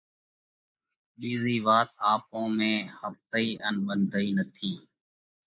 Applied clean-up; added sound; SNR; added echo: neural mask model Resemble Enhance denoiser.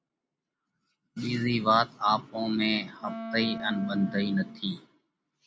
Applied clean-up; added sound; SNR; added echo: none; Wind instrument, woodwind instrument; 10 dB; none.